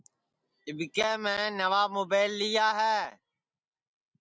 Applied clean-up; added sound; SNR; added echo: none; none; none; none.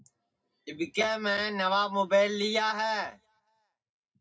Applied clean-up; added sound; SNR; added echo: none; none; none; reverberation time 0.2 s.